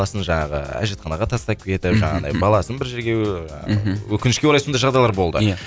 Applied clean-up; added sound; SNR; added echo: none; none; none; none.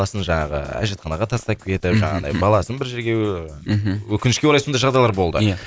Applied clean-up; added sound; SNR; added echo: neural mask model Resemble Enhance denoiser.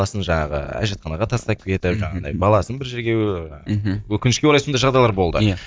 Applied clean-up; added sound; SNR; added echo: neural mask model DeepFilterNet 3.